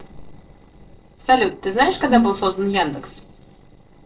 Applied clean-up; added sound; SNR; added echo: neural separator model SepFormer DNS4.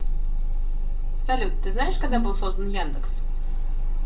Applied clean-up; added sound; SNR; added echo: none; Brass instrument; 11 dB; reverberation time 0.3 s.